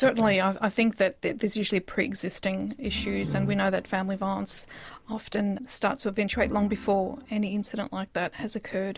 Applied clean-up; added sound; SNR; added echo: none; Organ; 13 dB; none.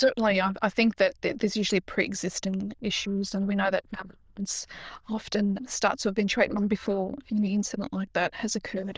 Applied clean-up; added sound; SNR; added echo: neural diffusion model UNIVERSE++.